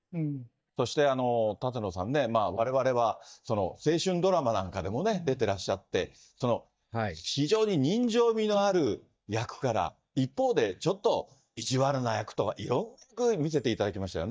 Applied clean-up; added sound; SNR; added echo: neural mask model DeepFilterNet 3.